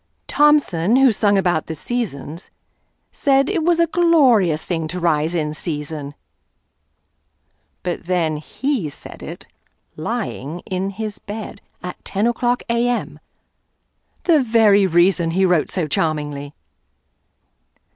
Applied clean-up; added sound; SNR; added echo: none; none; none; none.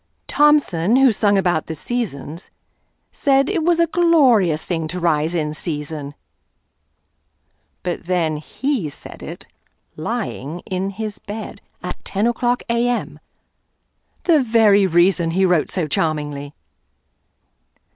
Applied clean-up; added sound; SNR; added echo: none; Crack; 10 dB; none.